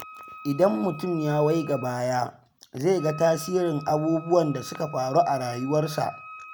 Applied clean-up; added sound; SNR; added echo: none; Wind instrument, woodwind instrument; 18 dB; none.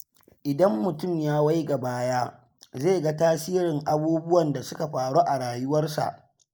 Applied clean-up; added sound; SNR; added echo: neural mask model Resemble Enhance denoiser.